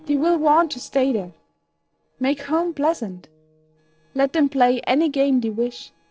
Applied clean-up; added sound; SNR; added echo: neural separator model SepFormer DNS4.